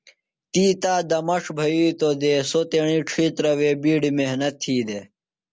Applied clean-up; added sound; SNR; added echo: none; none; none; none.